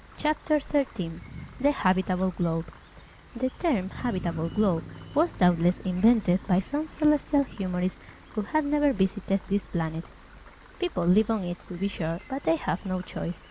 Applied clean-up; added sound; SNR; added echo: none; Motor vehicle (road) + Rain; 18 dB; none.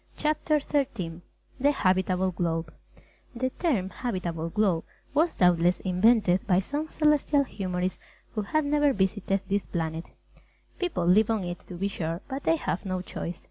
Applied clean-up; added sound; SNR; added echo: none; none; none; none.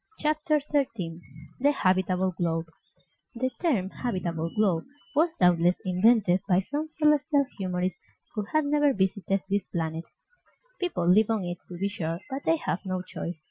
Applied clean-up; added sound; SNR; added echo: classical method Wiener filter.